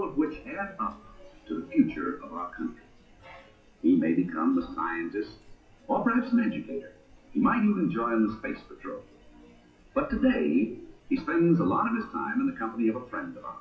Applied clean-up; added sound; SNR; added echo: classical method WPE with log-MMSE.